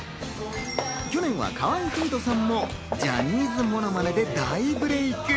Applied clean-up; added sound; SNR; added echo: none; Hammer / Wood; 13 dB; none.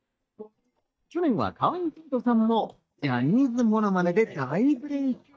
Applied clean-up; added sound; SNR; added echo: neural mask model DeepFilterNet 3.